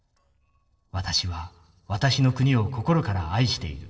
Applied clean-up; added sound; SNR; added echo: neural separator model SepFormer DNS4.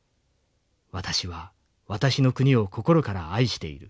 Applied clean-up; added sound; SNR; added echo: none; none; none; none.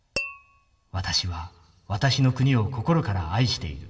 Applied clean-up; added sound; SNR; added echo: none; Tap / Glass; 12 dB; reverberation time 2.4 s.